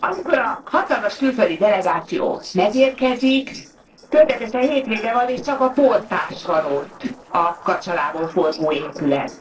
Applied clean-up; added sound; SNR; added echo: neural separator model SepFormer DNS4.